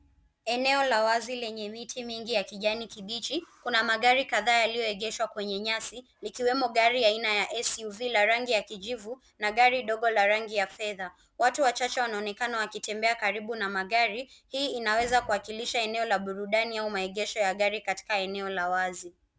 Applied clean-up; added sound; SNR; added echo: none; none; none; none.